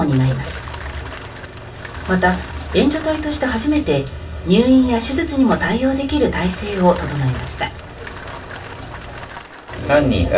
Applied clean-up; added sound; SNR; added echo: none; Rain; 16 dB; reverberation time 0.2 s.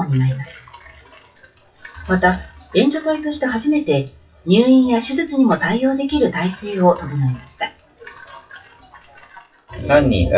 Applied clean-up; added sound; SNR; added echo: classical method WPE with log-MMSE.